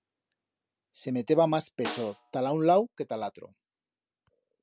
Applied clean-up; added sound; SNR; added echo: none; Snare drum; 12 dB; none.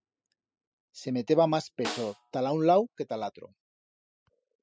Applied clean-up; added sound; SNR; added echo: classical method spectral subtraction.